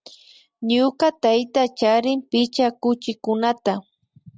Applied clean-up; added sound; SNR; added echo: none; none; none; none.